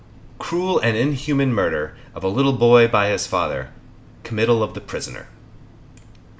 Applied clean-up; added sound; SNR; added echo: none; none; none; none.